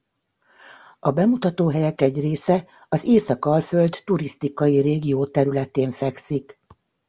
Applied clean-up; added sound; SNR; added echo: none; none; none; none.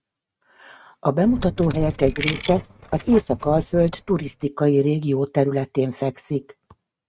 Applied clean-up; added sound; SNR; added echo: neural mask model RNNoise.